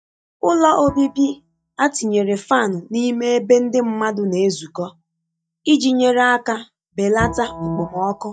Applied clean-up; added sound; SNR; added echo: neural mask model DeepFilterNet 3.